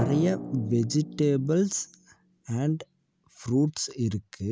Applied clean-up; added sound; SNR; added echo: none; Drum; 12 dB; none.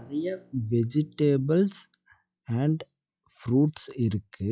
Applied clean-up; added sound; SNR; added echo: classical method log-MMSE.